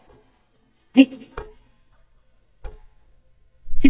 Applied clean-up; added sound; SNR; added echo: neural mask model DeepFilterNet 3.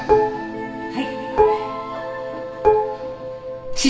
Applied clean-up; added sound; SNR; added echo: none; Dishes, pots, and pans; -4 dB; reverberation time 2.3 s.